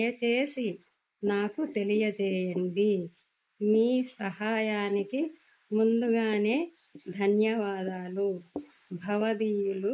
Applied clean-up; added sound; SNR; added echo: neural mask model Resemble Enhance denoiser.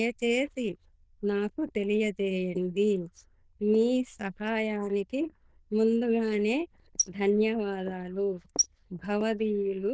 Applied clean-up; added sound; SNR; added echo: neural diffusion model UNIVERSE++.